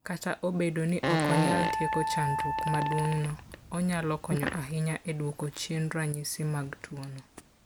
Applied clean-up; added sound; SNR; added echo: none; Fart + Wind instrument, woodwind instrument; 0 dB; none.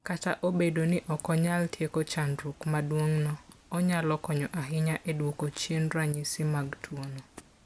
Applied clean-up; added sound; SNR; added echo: none; none; none; none.